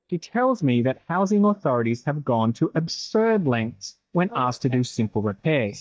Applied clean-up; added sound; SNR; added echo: neural mask model DeepFilterNet 3.